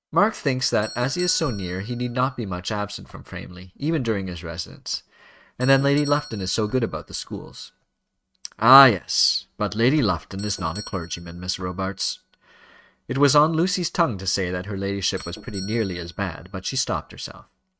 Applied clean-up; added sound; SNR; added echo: neural mask model RNNoise.